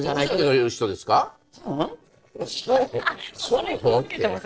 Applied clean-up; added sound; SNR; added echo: neural separator model SepFormer DNS4.